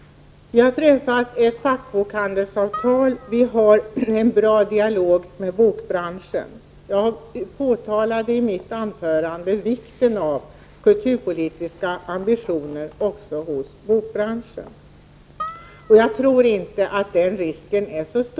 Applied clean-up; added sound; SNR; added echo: none; Harp; 18 dB; none.